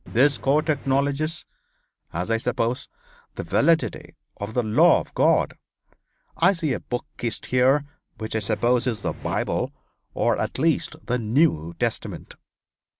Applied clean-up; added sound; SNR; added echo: none; Engine; 16 dB; none.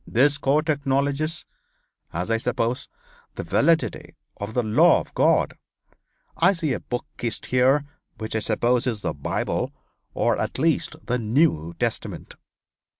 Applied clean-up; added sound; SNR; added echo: none; none; none; none.